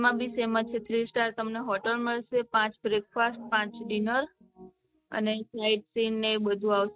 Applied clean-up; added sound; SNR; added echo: neural mask model RNNoise.